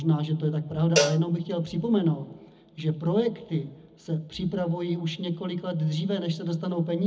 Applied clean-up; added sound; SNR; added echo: none; Cowbell; 4 dB; reverberation time 0.4 s.